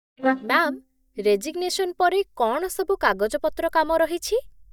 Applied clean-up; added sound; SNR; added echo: neural mask model DeepFilterNet 3.